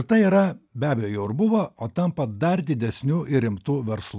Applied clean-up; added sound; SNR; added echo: none; none; none; none.